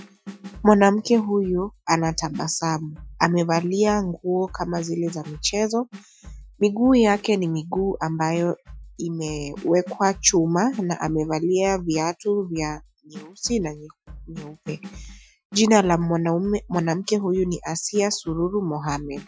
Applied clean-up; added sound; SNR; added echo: classical method Wiener filter.